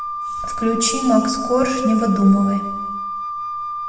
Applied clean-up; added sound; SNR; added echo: none; Wind instrument, woodwind instrument; 6 dB; reverberation time 1.1 s.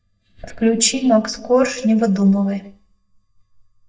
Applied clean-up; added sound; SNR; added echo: neural mask model DeepFilterNet 3.